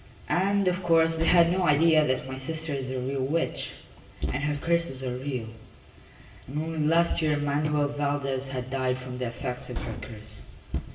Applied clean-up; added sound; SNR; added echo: none; Train; 16 dB; reverberation time 1.0 s.